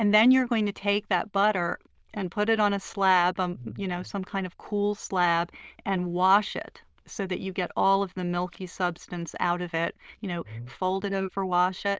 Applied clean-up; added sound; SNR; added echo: neural diffusion model UNIVERSE++.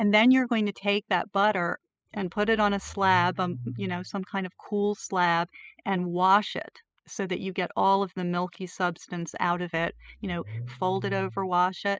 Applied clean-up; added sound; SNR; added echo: classical method spectral subtraction.